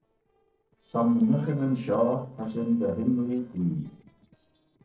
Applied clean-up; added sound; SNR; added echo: neural separator model SepFormer DNS4.